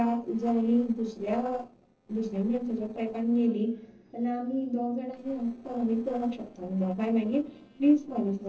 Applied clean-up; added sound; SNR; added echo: neural separator model SepFormer DNS4.